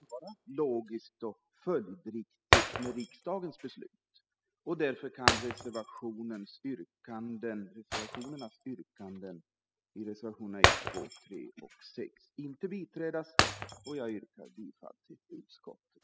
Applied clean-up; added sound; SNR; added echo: classical method spectral subtraction.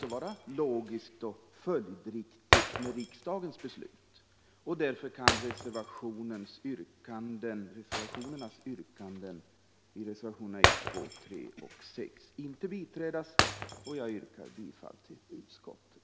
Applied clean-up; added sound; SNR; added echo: none; Shatter; -4 dB; none.